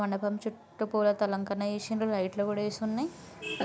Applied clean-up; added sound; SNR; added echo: none; none; none; none.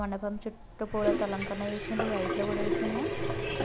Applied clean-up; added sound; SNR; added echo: none; Sink (filling or washing) / Water tap, faucet; 0 dB; none.